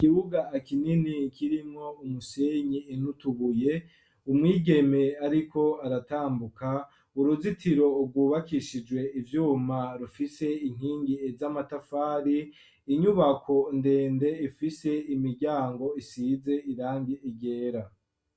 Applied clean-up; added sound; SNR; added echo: none; none; none; none.